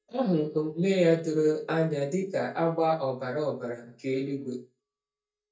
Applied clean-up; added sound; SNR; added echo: neural mask model DeepFilterNet 3.